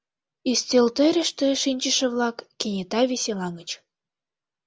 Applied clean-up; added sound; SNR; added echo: none; none; none; none.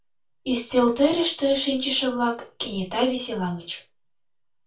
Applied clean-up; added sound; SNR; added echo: none; none; none; reverberation time 0.3 s.